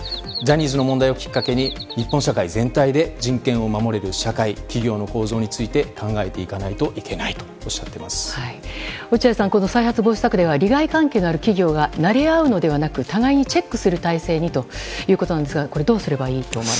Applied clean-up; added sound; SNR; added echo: none; Bird vocalization, bird call, bird song; 14 dB; none.